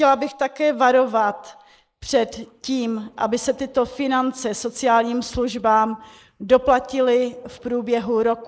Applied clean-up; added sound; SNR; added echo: neural mask model Resemble Enhance denoiser.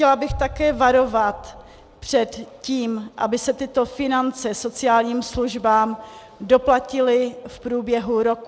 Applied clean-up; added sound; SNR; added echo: none; Boom; 16 dB; none.